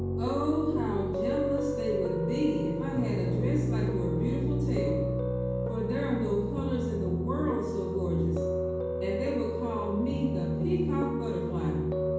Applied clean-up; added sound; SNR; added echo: none; Piano; -1 dB; reverberation time 1.2 s.